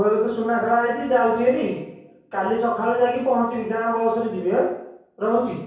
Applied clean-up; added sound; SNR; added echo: none; none; none; reverberation time 0.6 s.